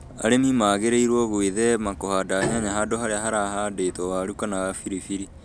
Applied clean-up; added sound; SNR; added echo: none; Bowed string instrument + Bus; 15 dB; none.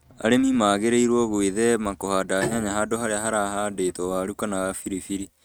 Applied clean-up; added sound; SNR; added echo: neural mask model RNNoise.